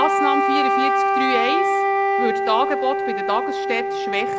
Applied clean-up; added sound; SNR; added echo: none; Wind instrument, woodwind instrument; -5 dB; none.